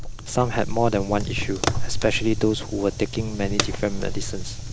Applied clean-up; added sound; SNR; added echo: none; Fire; 1 dB; none.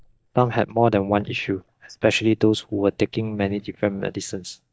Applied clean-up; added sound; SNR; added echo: neural mask model DeepFilterNet 3.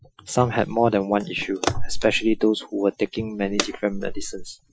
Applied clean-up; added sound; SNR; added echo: classical method Wiener filter.